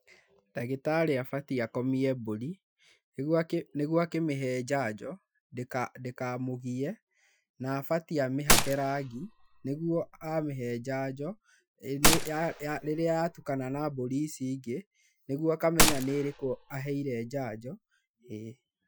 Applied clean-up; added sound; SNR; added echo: classical method Wiener filter.